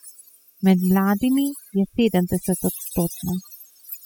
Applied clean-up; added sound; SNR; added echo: classical method spectral subtraction.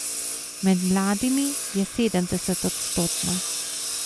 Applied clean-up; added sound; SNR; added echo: none; Engine; -2 dB; none.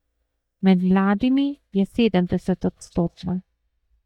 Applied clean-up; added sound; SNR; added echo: neural mask model DeepFilterNet 3.